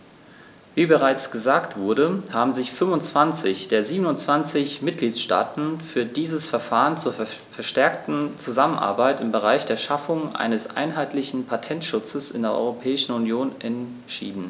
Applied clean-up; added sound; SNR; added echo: none; none; none; none.